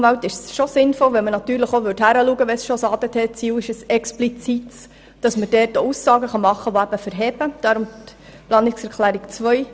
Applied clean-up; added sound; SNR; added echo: none; none; none; none.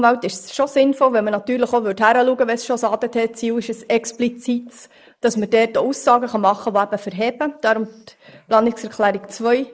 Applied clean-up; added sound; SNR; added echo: neural mask model Resemble Enhance denoiser.